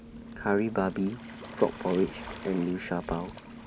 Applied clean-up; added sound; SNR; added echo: none; Waves, surf; 12 dB; none.